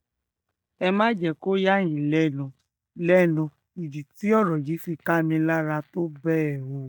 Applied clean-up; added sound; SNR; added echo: neural mask model DeepFilterNet 3.